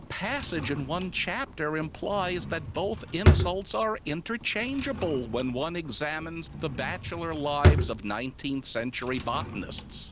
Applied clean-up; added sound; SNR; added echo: none; Drawer open or close; -1 dB; none.